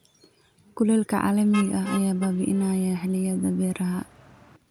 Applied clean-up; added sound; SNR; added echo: none; Motor vehicle (road); 17 dB; none.